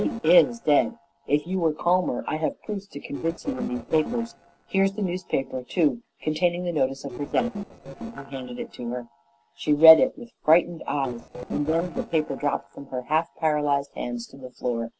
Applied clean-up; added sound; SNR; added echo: neural separator model SepFormer DNS4.